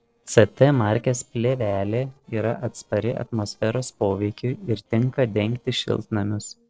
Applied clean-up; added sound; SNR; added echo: neural separator model SepFormer DNS4.